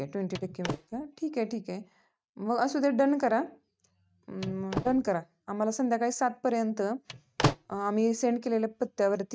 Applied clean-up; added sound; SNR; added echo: neural mask model RNNoise.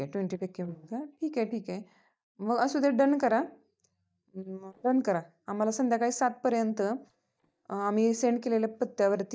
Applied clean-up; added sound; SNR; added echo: neural mask model DeepFilterNet 3.